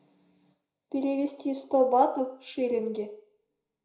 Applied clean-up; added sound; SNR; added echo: none; none; none; reverberation time 0.5 s.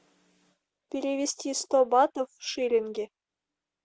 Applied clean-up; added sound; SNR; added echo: none; none; none; none.